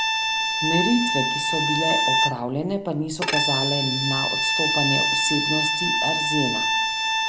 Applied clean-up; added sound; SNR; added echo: none; Bowed string instrument; -4 dB; none.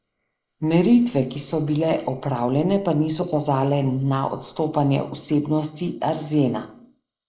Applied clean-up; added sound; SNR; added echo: neural mask model Resemble Enhance denoiser.